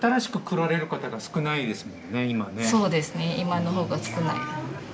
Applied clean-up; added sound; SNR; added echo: none; none; none; none.